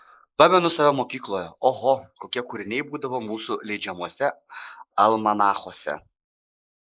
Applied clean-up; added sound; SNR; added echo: neural mask model Resemble Enhance denoiser.